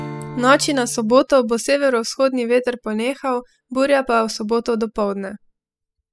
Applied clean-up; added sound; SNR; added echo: classical method spectral subtraction.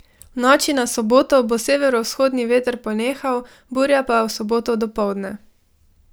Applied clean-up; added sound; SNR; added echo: none; none; none; none.